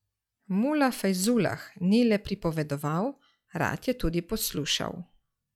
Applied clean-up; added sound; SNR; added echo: classical method log-MMSE.